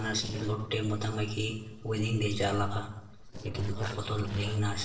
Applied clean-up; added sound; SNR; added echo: neural separator model SepFormer DNS4.